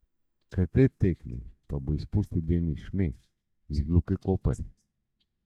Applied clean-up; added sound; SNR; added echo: neural mask model DeepFilterNet 3.